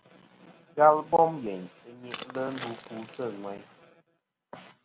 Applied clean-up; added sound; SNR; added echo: none; Crushing; 16 dB; none.